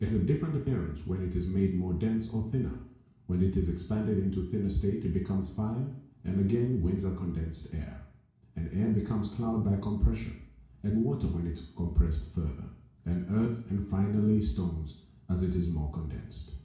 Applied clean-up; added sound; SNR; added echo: none; none; none; reverberation time 0.6 s.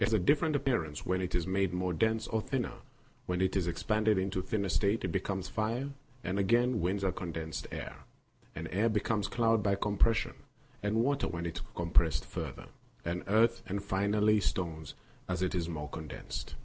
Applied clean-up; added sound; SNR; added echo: none; none; none; none.